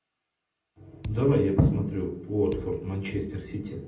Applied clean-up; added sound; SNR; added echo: none; Thump, thud; 17 dB; reverberation time 0.6 s.